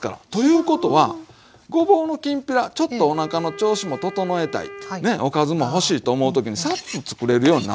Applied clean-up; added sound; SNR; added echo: none; Wind instrument, woodwind instrument; 18 dB; none.